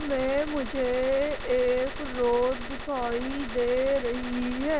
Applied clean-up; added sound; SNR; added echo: none; Gunshot, gunfire; 7 dB; none.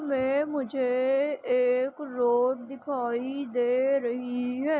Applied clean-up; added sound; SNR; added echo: none; none; none; none.